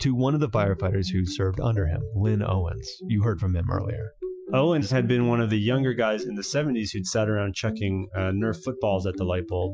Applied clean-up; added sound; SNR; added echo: classical method Wiener filter.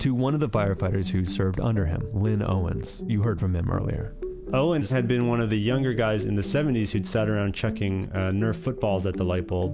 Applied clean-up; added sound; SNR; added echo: none; Thunder; 20 dB; none.